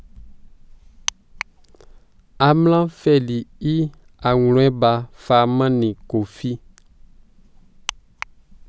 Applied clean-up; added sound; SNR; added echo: none; none; none; none.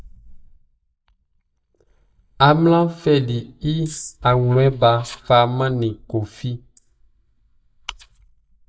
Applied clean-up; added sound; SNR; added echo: neural mask model DeepFilterNet 3.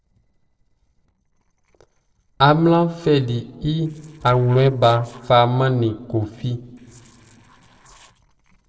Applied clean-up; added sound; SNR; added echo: neural separator model SepFormer DNS4.